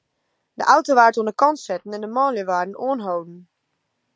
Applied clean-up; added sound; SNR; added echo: none; none; none; none.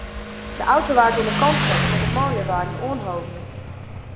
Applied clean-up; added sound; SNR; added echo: none; Motorcycle; 2 dB; reverberation time 2.0 s.